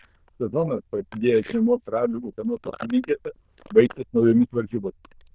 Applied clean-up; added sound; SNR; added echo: neural diffusion model UNIVERSE++.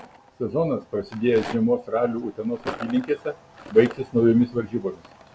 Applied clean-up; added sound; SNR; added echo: none; Rattle; 18 dB; none.